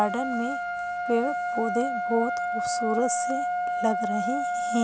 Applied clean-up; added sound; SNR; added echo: none; Trumpet; -1 dB; none.